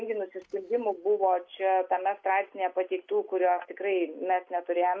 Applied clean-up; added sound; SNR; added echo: none; none; none; none.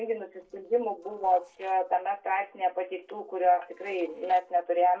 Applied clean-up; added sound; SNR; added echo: neural separator model SepFormer DNS4.